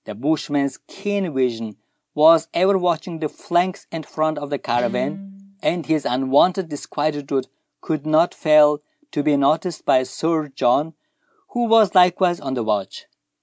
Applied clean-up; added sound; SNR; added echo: none; Guitar; 13 dB; none.